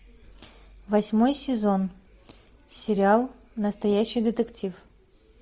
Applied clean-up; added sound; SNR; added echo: none; none; none; none.